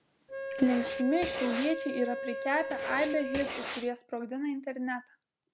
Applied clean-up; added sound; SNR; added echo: none; Writing + Organ; 3 dB; none.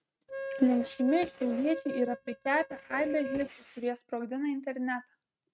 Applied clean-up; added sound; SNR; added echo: neural mask model RNNoise.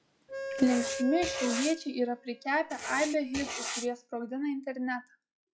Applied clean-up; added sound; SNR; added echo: classical method log-MMSE.